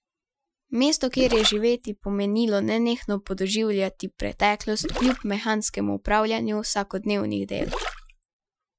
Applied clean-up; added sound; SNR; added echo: classical method Wiener filter.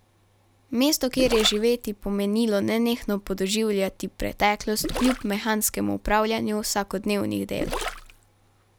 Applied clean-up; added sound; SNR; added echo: none; Gurgling; 8 dB; none.